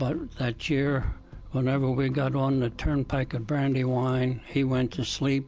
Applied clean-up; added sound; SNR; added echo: none; none; none; none.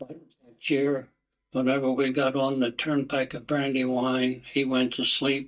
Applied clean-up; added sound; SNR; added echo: neural mask model DeepFilterNet 3.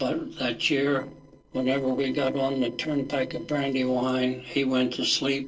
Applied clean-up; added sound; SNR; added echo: neural separator model SepFormer DNS4.